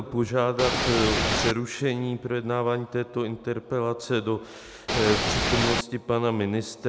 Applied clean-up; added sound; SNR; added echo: none; Ocean / Boat, Water vehicle; -2 dB; none.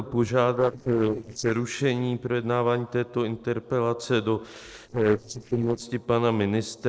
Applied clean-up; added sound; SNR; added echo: neural separator model SepFormer DNS4.